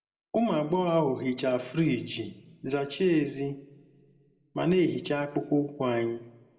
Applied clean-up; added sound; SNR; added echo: none; none; none; reverberation time 0.6 s.